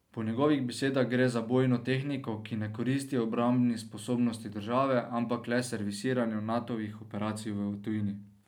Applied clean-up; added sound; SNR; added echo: none; none; none; none.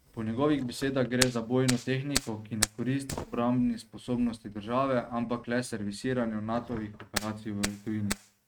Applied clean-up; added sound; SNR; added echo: neural mask model RNNoise.